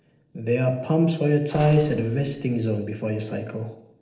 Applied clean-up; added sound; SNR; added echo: neural separator model SepFormer DNS4.